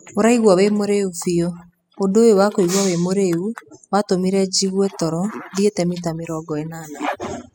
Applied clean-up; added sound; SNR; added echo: classical method spectral subtraction.